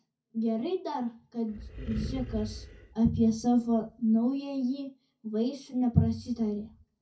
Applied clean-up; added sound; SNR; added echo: none; Animal; 9 dB; reverberation time 0.3 s.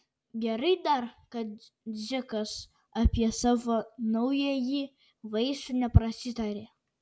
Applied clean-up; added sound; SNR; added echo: none; none; none; none.